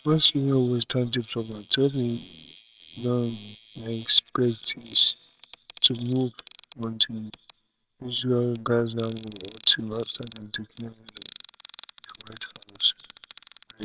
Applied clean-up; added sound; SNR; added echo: neural separator model SepFormer WHAMR!.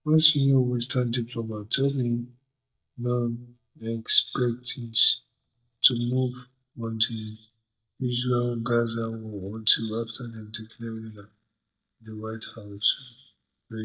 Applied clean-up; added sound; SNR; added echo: neural mask model DeepFilterNet 3.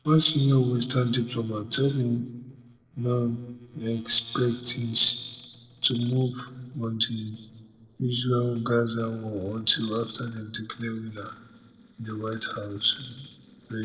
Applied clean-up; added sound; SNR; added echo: neural separator model SepFormer DNS4.